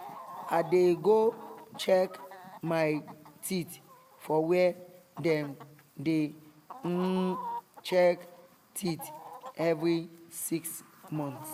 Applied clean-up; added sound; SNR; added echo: none; Chicken, rooster; 16 dB; none.